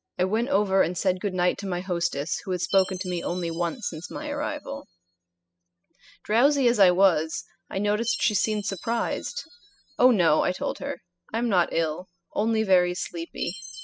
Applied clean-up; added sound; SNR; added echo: classical method spectral subtraction.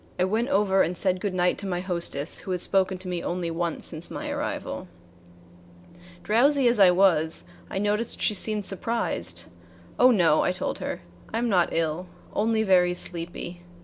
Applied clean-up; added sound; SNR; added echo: none; none; none; none.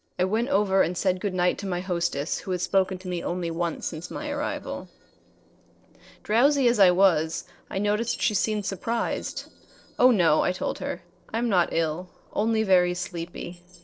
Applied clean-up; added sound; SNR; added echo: neural separator model SepFormer DNS4.